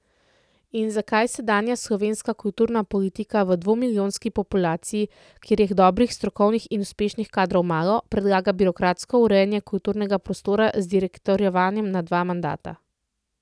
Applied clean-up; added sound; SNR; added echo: none; none; none; none.